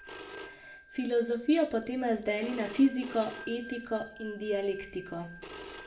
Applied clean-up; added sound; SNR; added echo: none; Telephone; 15 dB; reverberation time 0.4 s.